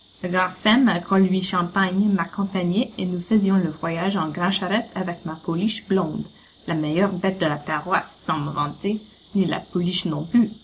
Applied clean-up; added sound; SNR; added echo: none; Insect; 15 dB; none.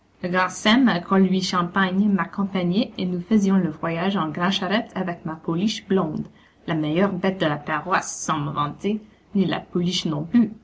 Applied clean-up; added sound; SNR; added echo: none; none; none; none.